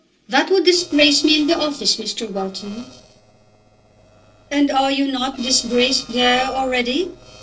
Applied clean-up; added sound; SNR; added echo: neural separator model SepFormer DNS4.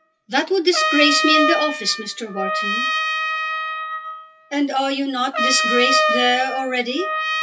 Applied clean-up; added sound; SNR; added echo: classical method WPE with log-MMSE.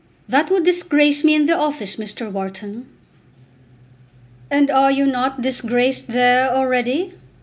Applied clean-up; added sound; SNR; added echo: none; none; none; none.